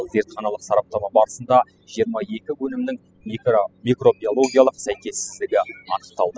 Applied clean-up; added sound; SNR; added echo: classical method spectral subtraction.